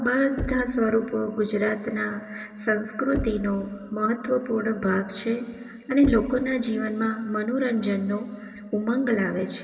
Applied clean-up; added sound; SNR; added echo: none; Knock; 14 dB; reverberation time 2.4 s.